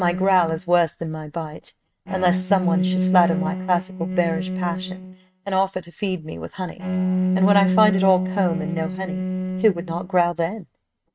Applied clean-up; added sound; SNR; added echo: neural mask model RNNoise.